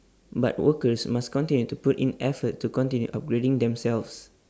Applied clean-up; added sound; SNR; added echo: none; none; none; none.